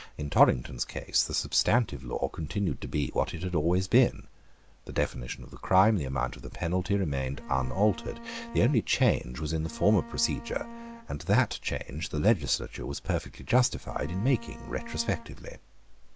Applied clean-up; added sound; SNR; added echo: none; Bowed string instrument; 16 dB; none.